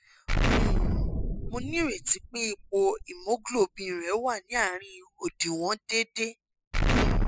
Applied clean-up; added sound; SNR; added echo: classical method spectral subtraction.